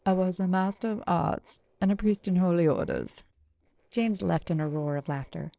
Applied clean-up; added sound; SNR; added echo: neural separator model SepFormer DNS4.